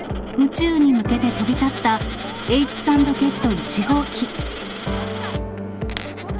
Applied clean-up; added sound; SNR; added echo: none; Coin (dropping); 13 dB; none.